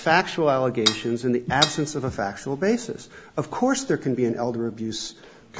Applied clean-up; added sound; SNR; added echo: none; Cutlery, silverware / Dishes, pots, and pans; 3 dB; none.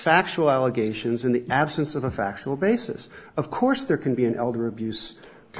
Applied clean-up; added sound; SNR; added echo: neural mask model Resemble Enhance denoiser.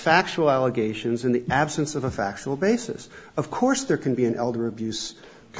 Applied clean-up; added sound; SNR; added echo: none; none; none; none.